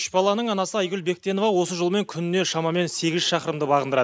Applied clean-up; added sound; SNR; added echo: neural mask model Resemble Enhance denoiser.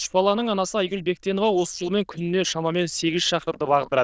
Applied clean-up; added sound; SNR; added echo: neural diffusion model UNIVERSE++.